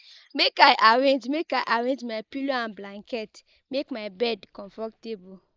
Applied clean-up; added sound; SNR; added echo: neural mask model Resemble Enhance denoiser.